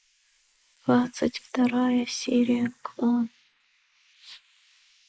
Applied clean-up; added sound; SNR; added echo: neural mask model Resemble Enhance denoiser.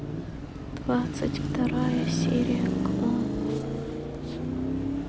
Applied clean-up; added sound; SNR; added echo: none; Car passing by / Traffic noise, roadway noise / Engine; -3 dB; none.